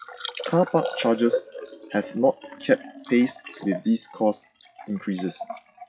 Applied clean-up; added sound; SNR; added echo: classical method WPE with log-MMSE.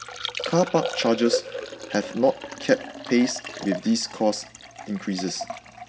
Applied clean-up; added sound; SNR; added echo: none; Liquid; 9 dB; reverberation time 0.4 s.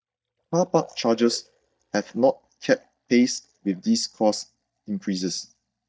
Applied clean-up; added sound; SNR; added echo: neural mask model DeepFilterNet 3.